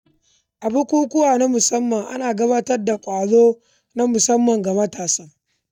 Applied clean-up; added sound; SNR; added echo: neural mask model DeepFilterNet 3.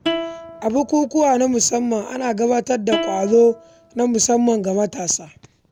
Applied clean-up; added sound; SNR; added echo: none; Plucked string instrument; 12 dB; none.